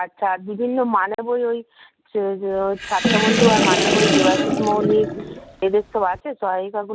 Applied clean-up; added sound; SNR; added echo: none; Sink (filling or washing) / Water; -2 dB; none.